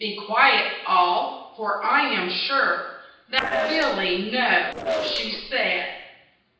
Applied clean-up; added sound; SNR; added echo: neural separator model SepFormer DNS4.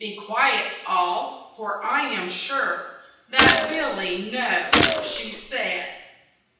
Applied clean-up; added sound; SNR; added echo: none; Gunshot, gunfire; -3 dB; reverberation time 0.9 s.